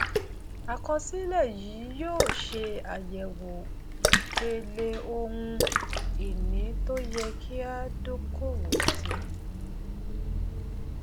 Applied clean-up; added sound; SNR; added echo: none; Splash, splatter; -5 dB; none.